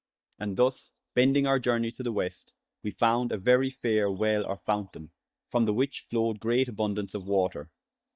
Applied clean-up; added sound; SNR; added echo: neural mask model DeepFilterNet 3.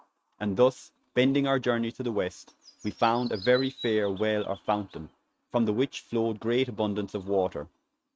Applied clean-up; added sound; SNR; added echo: neural mask model RNNoise.